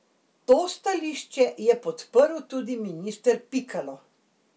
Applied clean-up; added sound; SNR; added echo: none; none; none; none.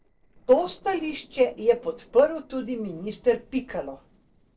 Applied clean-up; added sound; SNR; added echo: neural separator model SepFormer DNS4.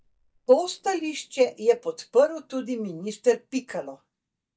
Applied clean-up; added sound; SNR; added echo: neural mask model DeepFilterNet 3.